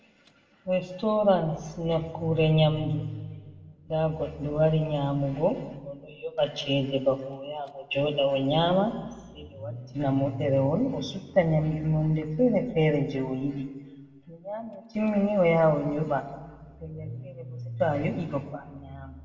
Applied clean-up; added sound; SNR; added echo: none; Engine starting / Car; 18 dB; reverberation time 1.0 s.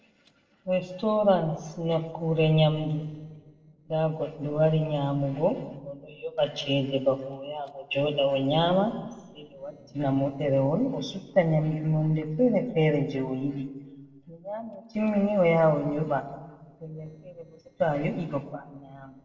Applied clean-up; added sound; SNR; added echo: neural separator model SepFormer DNS4.